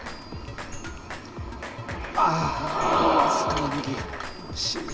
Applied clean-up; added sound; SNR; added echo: none; Drum kit; 10 dB; reverberation time 2.5 s.